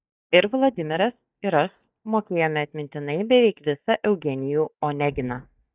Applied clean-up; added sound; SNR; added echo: neural mask model DeepFilterNet 3.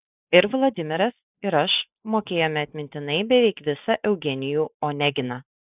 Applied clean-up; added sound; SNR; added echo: neural mask model Resemble Enhance denoiser.